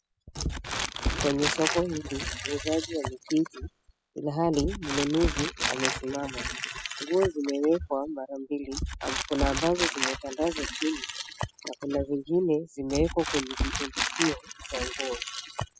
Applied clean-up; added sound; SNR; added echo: classical method spectral subtraction.